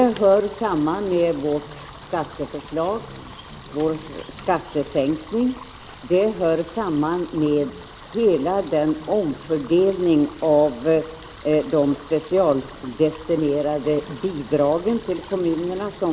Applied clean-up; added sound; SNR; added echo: none; Stream; 18 dB; none.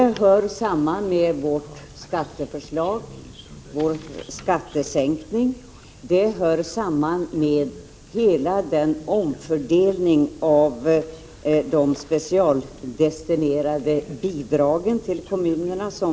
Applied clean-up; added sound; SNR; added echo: none; none; none; none.